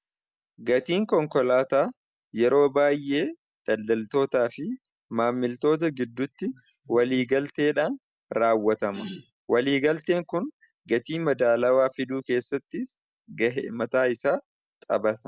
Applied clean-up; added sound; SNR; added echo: none; none; none; none.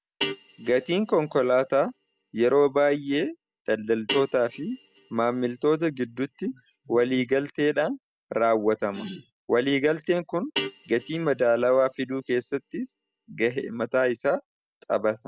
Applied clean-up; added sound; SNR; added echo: none; Guitar; 14 dB; none.